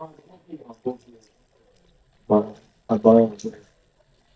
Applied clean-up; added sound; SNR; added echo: neural mask model DeepFilterNet 3.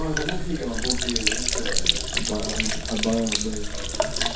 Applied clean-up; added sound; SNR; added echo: none; Sink (filling or washing); -4 dB; reverberation time 0.3 s.